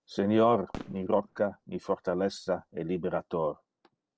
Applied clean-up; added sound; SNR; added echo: neural separator model SepFormer DNS4.